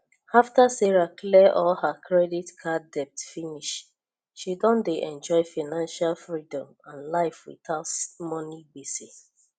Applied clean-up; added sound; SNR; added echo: none; none; none; none.